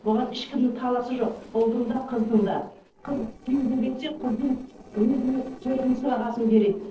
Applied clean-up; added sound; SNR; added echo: neural separator model SepFormer DNS4.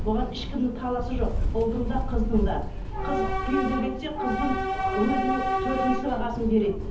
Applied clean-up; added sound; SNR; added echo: none; Subway, metro, underground / Train; 0 dB; reverberation time 0.7 s.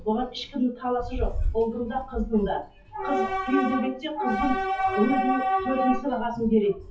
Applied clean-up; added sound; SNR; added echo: classical method WPE with log-MMSE.